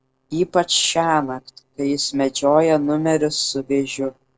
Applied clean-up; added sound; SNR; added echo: neural separator model SepFormer DNS4.